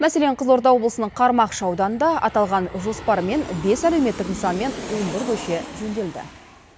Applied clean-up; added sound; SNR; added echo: none; Aircraft; 14 dB; none.